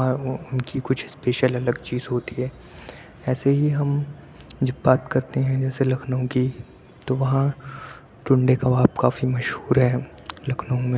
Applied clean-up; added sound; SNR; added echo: none; none; none; none.